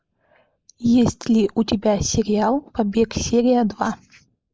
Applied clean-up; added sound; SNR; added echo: neural mask model Resemble Enhance denoiser.